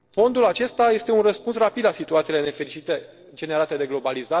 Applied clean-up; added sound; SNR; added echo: neural separator model SepFormer DNS4.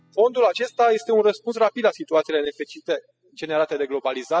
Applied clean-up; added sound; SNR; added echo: classical method spectral subtraction.